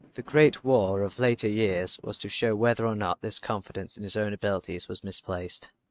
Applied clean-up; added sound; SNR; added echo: neural mask model RNNoise.